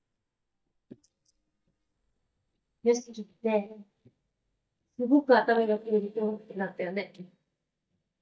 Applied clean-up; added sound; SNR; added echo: neural mask model DeepFilterNet 3.